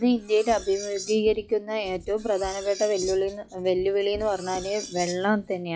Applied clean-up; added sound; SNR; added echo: classical method log-MMSE.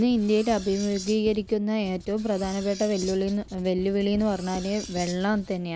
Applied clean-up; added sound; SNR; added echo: none; Cutlery, silverware + Writing; 16 dB; none.